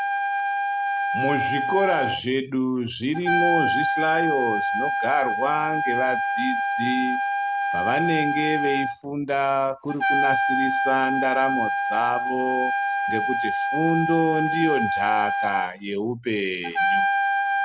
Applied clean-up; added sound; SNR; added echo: none; Trumpet; -2 dB; none.